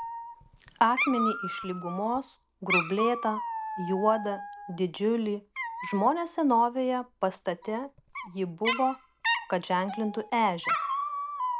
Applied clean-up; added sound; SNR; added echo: none; Dog; 5 dB; none.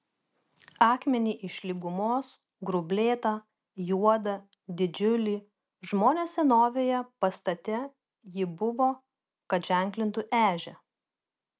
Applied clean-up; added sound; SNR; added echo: none; none; none; none.